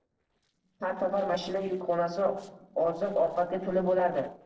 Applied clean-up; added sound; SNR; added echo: neural separator model SepFormer DNS4.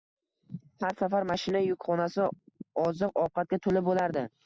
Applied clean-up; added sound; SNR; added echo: none; none; none; none.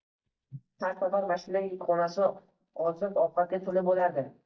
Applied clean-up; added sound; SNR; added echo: neural mask model DeepFilterNet 3.